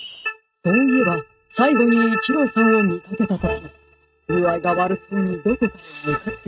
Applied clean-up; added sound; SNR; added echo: neural mask model RNNoise.